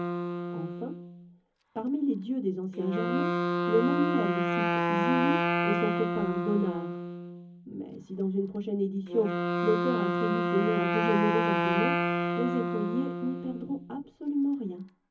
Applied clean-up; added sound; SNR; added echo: none; Wind instrument, woodwind instrument; -1 dB; reverberation time 0.3 s.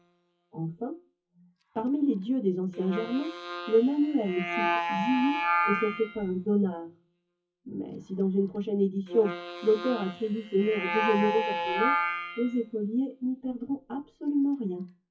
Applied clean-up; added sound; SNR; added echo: classical method WPE with log-MMSE.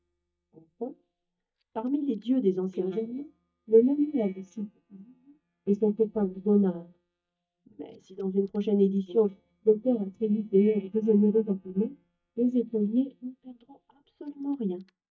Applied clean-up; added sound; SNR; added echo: neural mask model DeepFilterNet 3.